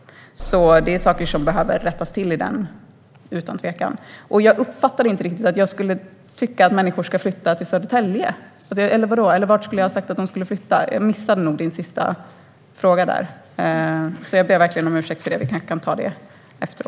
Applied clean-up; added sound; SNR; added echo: none; Bus / Engine; 11 dB; none.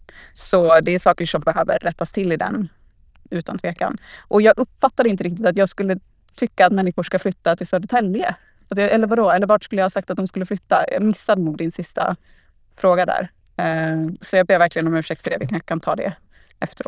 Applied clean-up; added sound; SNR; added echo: neural diffusion model UNIVERSE++.